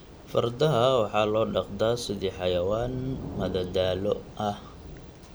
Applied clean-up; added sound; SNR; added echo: none; Thunder / Rain; 14 dB; none.